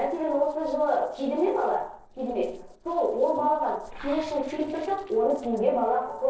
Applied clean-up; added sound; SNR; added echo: neural separator model SepFormer DNS4.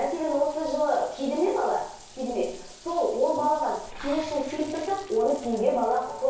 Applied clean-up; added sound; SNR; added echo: none; Bathtub (filling or washing) / Water; 18 dB; reverberation time 0.6 s.